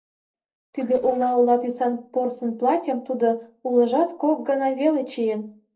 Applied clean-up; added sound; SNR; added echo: neural separator model SepFormer DNS4.